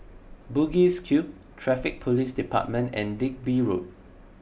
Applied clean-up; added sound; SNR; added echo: none; none; none; none.